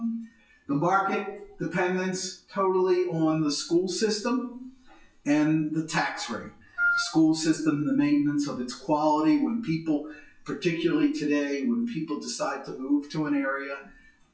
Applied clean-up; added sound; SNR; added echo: classical method WPE with log-MMSE.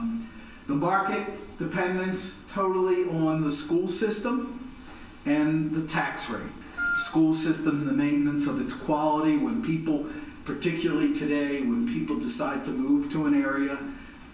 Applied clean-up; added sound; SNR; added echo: none; Wind instrument, woodwind instrument; 4 dB; reverberation time 0.1 s.